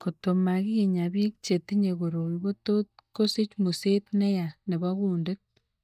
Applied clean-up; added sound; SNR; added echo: neural mask model DeepFilterNet 3.